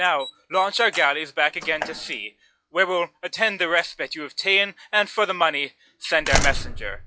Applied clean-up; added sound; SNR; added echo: classical method log-MMSE.